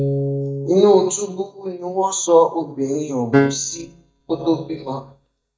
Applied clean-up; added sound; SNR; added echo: neural mask model DeepFilterNet 3.